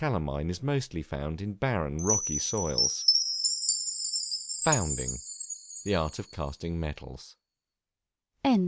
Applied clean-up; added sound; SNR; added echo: none; Chime; 1 dB; none.